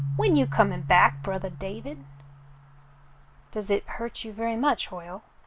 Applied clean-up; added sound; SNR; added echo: none; Keyboard (musical); 9 dB; none.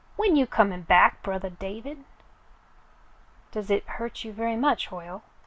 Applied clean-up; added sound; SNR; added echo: none; none; none; none.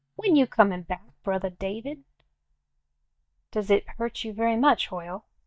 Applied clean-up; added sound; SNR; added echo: neural mask model DeepFilterNet 3.